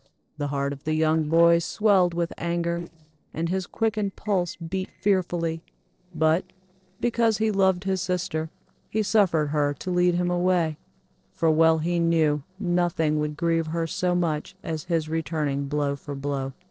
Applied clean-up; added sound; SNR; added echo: neural separator model SepFormer DNS4.